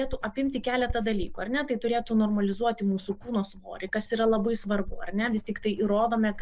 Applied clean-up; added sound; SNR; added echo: neural mask model Resemble Enhance denoiser.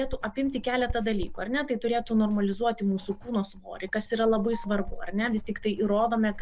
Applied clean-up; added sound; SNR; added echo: none; Writing; 10 dB; none.